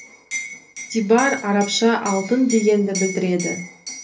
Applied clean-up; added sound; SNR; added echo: none; Liquid; 12 dB; reverberation time 0.3 s.